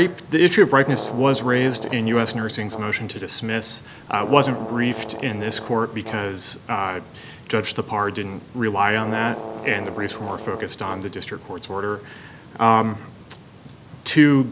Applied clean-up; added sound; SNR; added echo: none; Brass instrument; 12 dB; none.